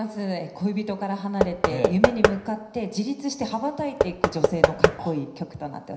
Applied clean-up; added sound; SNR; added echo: none; Knock / Wood; -3 dB; reverberation time 0.9 s.